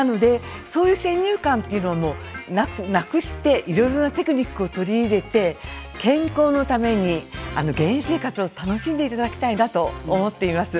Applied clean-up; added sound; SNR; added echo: none; none; none; none.